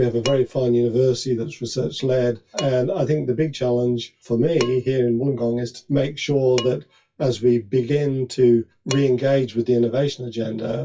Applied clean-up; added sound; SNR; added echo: classical method WPE with log-MMSE.